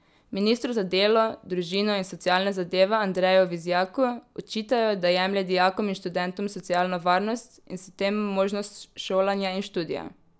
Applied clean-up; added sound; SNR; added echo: none; none; none; none.